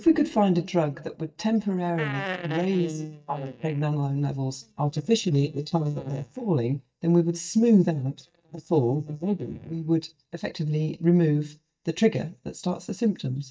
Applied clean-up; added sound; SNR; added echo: neural mask model DeepFilterNet 3.